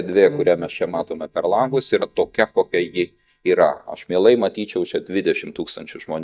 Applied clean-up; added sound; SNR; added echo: neural mask model DeepFilterNet 3.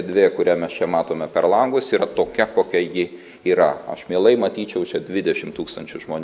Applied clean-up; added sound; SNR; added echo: none; none; none; none.